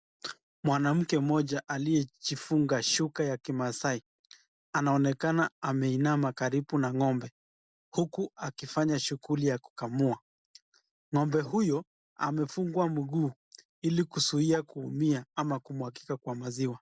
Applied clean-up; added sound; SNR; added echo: none; none; none; none.